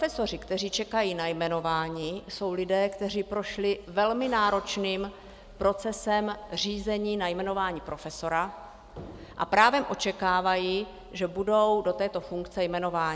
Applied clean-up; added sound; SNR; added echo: none; none; none; none.